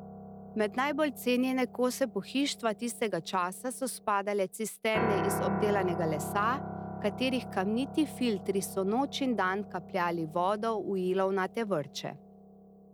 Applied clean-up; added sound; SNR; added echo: none; Piano; 9 dB; none.